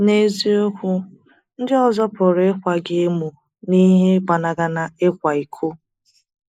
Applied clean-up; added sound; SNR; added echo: neural mask model Resemble Enhance denoiser.